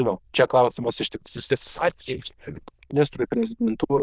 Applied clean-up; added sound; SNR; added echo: neural diffusion model UNIVERSE++.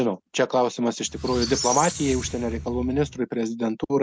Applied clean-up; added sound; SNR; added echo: none; Squeak; 8 dB; none.